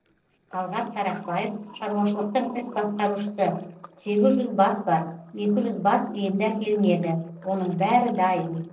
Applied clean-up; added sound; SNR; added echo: neural separator model SepFormer DNS4.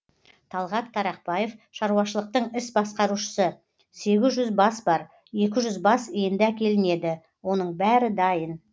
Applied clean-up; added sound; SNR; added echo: none; none; none; none.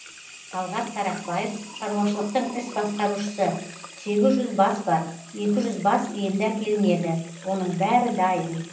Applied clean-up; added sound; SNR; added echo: none; Sink (filling or washing) / Water tap, faucet; 17 dB; reverberation time 0.6 s.